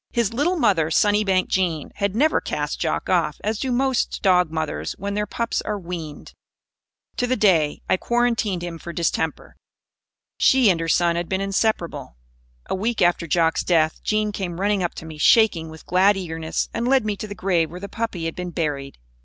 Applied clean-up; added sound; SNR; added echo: none; none; none; none.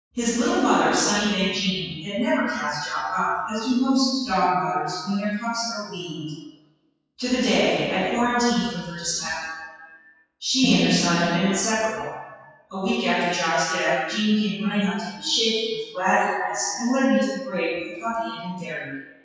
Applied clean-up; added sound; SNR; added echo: classical method WPE with log-MMSE.